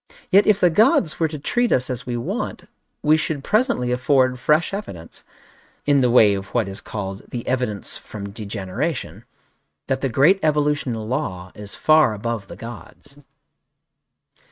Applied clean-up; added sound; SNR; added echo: neural mask model RNNoise.